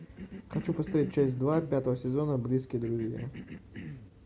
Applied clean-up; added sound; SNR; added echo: none; Cough; 13 dB; none.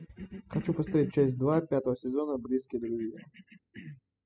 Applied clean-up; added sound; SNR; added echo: classical method spectral subtraction.